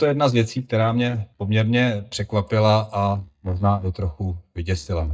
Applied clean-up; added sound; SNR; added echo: neural mask model DeepFilterNet 3.